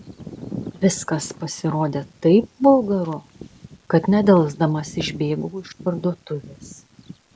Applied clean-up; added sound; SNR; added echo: none; Bird vocalization, bird call, bird song; 17 dB; none.